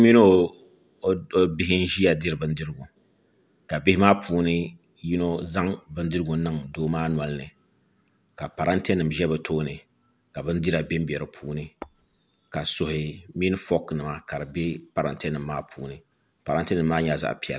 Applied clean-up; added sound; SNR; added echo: none; Tap / Hammer; 18 dB; none.